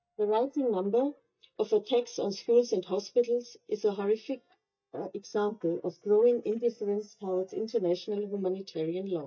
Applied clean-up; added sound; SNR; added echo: neural mask model DeepFilterNet 3.